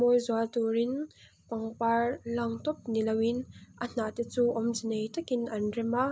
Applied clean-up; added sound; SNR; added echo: none; none; none; none.